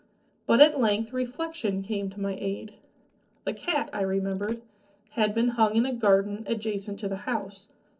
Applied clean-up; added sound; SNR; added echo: neural separator model SepFormer DNS4.